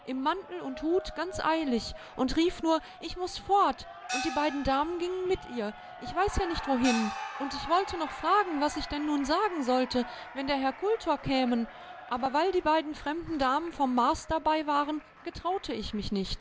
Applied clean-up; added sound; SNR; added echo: none; Gong + Cheering; 13 dB; none.